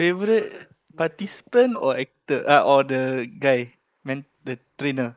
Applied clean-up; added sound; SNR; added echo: neural mask model Resemble Enhance denoiser.